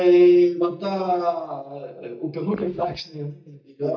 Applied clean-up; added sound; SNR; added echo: neural mask model DeepFilterNet 3.